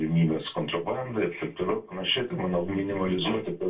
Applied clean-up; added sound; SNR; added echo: none; none; none; reverberation time 0.2 s.